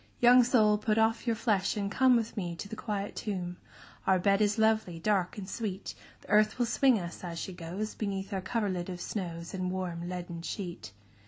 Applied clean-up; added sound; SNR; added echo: none; none; none; none.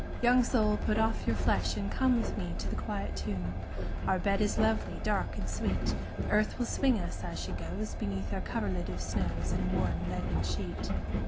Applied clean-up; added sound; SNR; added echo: none; Train; -1 dB; none.